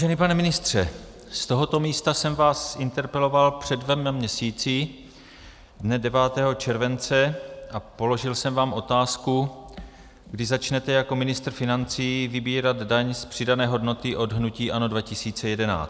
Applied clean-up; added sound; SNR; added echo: none; none; none; none.